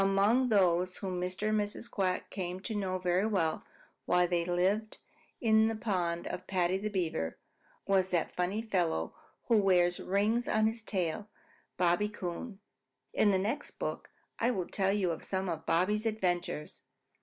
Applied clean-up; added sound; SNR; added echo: none; none; none; none.